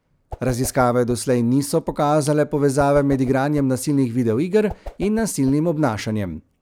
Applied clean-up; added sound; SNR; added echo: none; Whoosh, swoosh, swish; 18 dB; none.